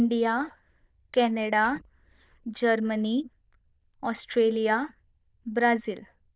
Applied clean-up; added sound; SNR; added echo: neural diffusion model UNIVERSE++.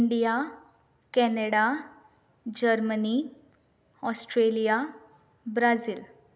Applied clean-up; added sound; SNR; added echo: none; none; none; none.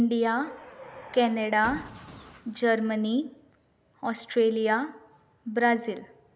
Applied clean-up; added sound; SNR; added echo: none; Car; 19 dB; none.